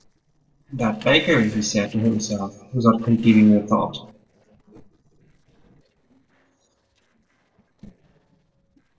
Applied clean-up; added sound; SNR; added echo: neural separator model SepFormer DNS4.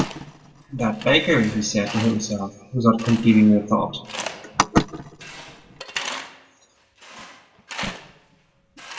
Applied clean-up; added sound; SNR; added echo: none; Tools; 14 dB; reverberation time 1.1 s.